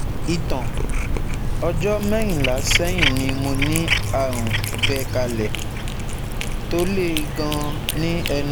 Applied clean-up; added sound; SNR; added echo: none; Cat; -3 dB; none.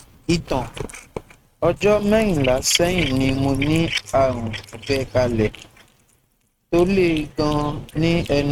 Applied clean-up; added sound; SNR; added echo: neural mask model RNNoise.